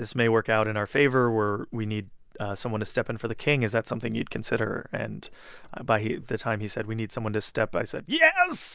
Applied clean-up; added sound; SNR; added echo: none; none; none; none.